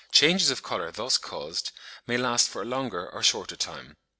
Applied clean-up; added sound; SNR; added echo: none; none; none; none.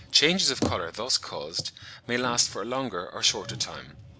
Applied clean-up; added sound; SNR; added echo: none; Bicycle; 11 dB; none.